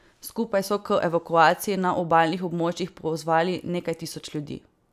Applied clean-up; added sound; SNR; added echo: none; none; none; none.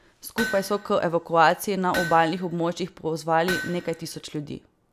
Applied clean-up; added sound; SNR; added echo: none; Hammer; 12 dB; none.